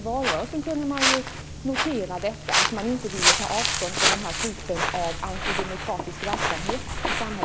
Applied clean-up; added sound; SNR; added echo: none; Walk, footsteps; -2 dB; none.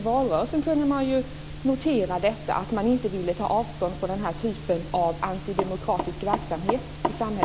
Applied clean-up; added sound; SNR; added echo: none; none; none; none.